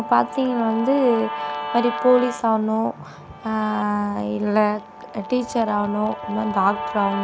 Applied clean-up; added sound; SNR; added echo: none; Guitar; 10 dB; none.